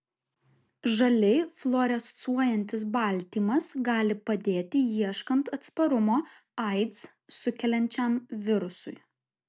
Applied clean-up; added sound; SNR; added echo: none; none; none; none.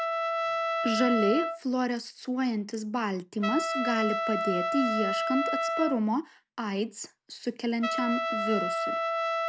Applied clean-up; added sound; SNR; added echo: none; Trumpet; 1 dB; none.